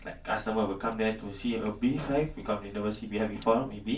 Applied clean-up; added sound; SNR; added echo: none; Sink (filling or washing); 18 dB; reverberation time 0.2 s.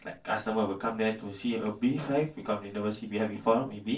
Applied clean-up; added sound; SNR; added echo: neural separator model SepFormer DNS4.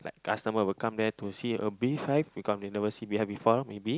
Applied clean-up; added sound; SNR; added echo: none; none; none; none.